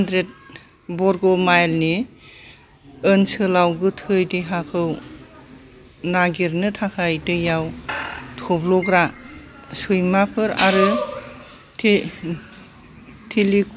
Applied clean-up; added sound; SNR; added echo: none; Squeak / Screech; 15 dB; none.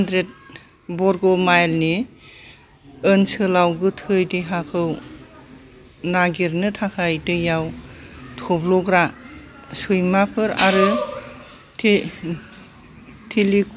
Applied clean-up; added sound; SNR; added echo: none; none; none; none.